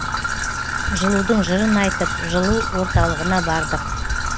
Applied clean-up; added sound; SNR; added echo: none; Trickle, dribble / Traffic noise, roadway noise; 1 dB; none.